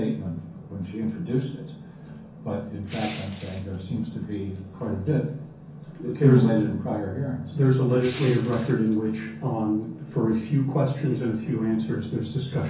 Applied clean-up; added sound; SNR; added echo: none; Crushing; 19 dB; reverberation time 0.6 s.